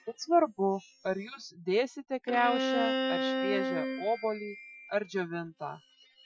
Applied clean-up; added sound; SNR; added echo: classical method Wiener filter.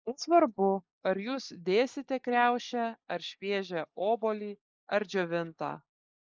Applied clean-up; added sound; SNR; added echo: neural mask model Resemble Enhance denoiser.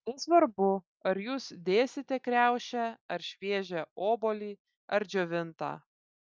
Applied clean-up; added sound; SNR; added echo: none; none; none; none.